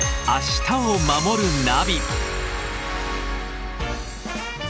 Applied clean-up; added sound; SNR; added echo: none; none; none; none.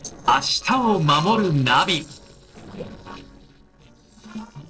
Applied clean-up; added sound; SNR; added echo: neural separator model SepFormer DNS4.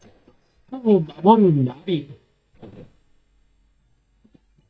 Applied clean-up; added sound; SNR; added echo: neural mask model DeepFilterNet 3.